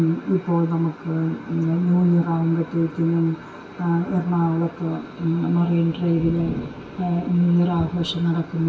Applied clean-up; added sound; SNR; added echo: none; Thunder; 17 dB; reverberation time 0.1 s.